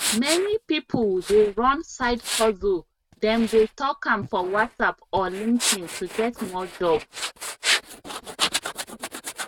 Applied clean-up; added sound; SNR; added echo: neural mask model RNNoise.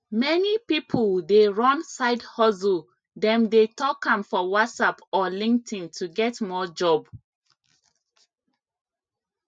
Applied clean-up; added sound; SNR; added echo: none; none; none; none.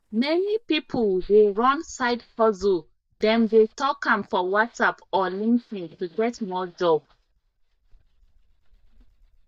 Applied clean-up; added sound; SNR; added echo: neural mask model DeepFilterNet 3.